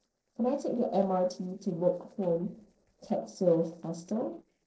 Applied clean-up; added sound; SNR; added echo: neural separator model SepFormer DNS4.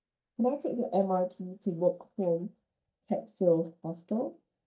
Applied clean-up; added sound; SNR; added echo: neural mask model DeepFilterNet 3.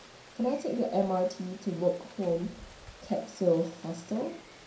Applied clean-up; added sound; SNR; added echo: none; Rain; 19 dB; reverberation time 0.5 s.